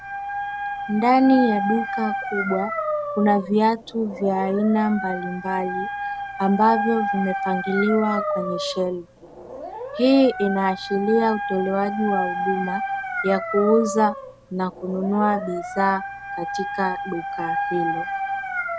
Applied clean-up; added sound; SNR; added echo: none; Dog; 5 dB; none.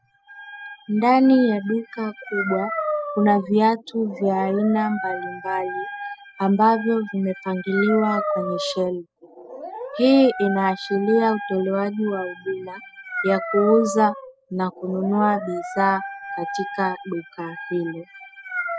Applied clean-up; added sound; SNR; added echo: classical method spectral subtraction.